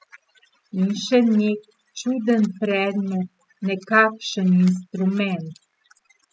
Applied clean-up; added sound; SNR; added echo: classical method spectral subtraction.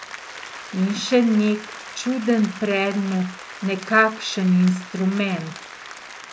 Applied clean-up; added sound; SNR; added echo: none; Applause; 15 dB; none.